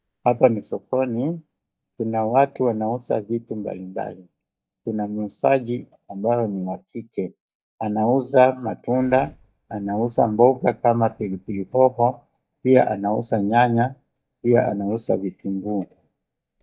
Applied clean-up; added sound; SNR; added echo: neural mask model DeepFilterNet 3.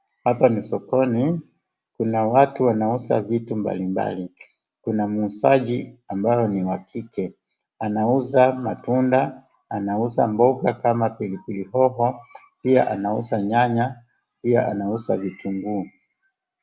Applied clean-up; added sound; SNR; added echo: none; none; none; none.